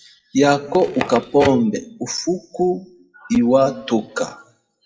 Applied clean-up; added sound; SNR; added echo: classical method WPE with log-MMSE.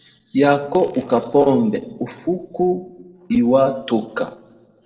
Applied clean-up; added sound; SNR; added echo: neural separator model SepFormer DNS4.